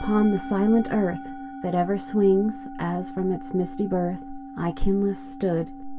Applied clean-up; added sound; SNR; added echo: none; Musical instrument; 13 dB; reverberation time 0.1 s.